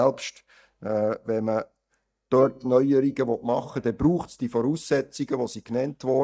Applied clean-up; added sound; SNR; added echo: neural mask model DeepFilterNet 3.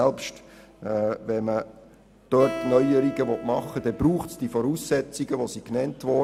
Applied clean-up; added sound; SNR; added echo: none; Acoustic guitar; 14 dB; none.